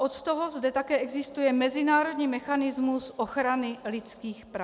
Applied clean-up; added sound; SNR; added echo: none; none; none; none.